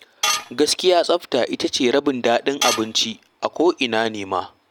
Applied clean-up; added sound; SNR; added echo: none; Tools; 5 dB; none.